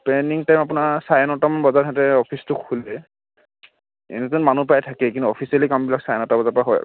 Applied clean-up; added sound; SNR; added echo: none; none; none; none.